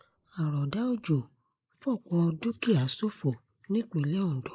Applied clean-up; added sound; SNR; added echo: neural mask model Resemble Enhance denoiser.